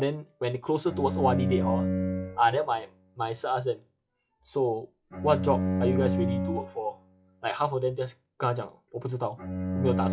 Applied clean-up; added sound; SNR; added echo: classical method log-MMSE.